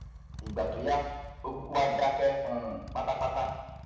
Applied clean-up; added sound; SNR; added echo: none; Motorcycle; 13 dB; reverberation time 1.1 s.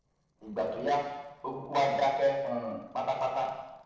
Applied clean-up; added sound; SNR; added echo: neural separator model SepFormer DNS4.